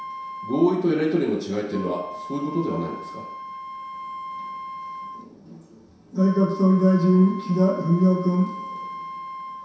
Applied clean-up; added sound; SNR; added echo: none; Wind instrument, woodwind instrument; 13 dB; reverberation time 0.7 s.